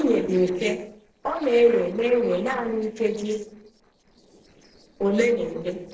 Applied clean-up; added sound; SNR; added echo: neural separator model SepFormer DNS4.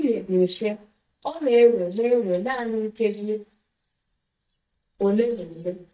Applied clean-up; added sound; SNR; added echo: neural mask model DeepFilterNet 3.